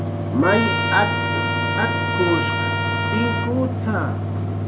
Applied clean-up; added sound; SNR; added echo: none; Trumpet + Mechanical fan; -3 dB; none.